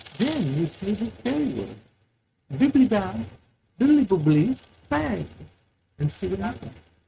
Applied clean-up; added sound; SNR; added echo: neural mask model RNNoise.